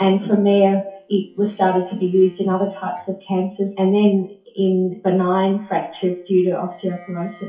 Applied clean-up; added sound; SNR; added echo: classical method WPE with log-MMSE.